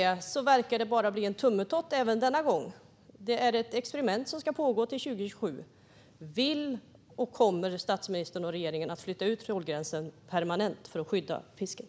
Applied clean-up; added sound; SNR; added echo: none; none; none; none.